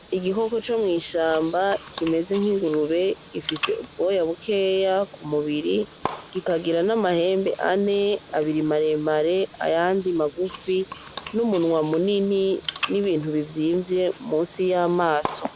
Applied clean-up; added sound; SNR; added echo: none; Bathtub (filling or washing) / Water; 13 dB; none.